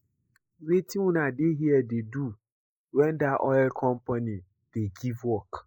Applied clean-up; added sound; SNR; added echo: neural mask model Resemble Enhance denoiser.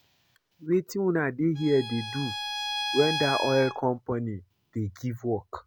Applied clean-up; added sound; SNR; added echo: none; Bowed string instrument; 5 dB; none.